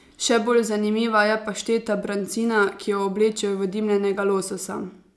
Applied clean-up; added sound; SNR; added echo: none; none; none; none.